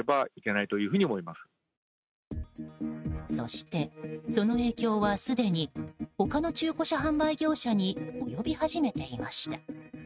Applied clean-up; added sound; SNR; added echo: neural mask model RNNoise.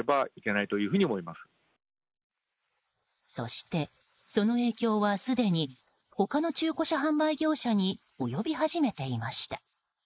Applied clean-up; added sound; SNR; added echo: neural mask model Resemble Enhance denoiser.